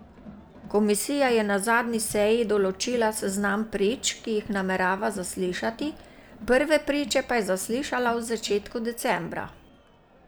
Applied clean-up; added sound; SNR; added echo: none; Crowd; 19 dB; none.